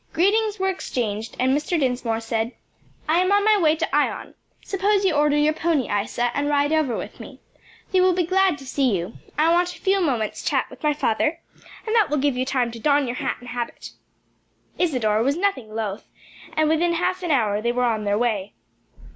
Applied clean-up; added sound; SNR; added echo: none; none; none; none.